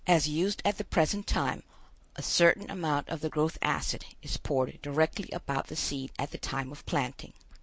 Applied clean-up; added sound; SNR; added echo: none; none; none; none.